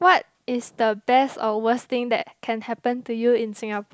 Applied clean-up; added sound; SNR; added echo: none; none; none; none.